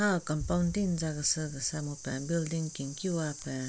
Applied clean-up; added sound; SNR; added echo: none; Boom; 15 dB; none.